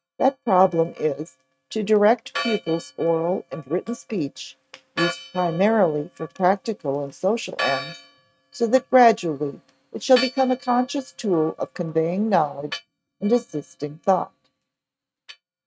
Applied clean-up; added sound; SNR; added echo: neural mask model RNNoise.